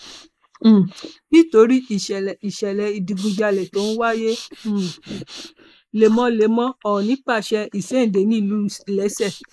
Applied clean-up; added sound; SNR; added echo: neural mask model Resemble Enhance denoiser.